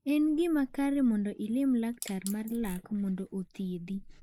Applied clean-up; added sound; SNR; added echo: neural mask model Resemble Enhance denoiser.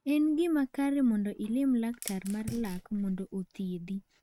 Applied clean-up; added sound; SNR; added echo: neural mask model RNNoise.